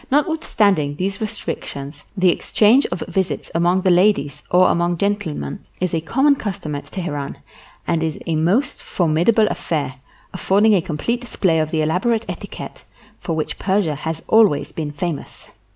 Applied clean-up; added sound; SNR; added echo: none; none; none; none.